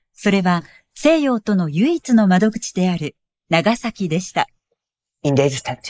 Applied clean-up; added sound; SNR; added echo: neural mask model Resemble Enhance denoiser.